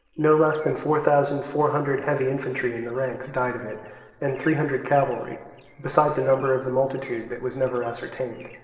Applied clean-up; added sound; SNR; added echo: neural separator model SepFormer DNS4.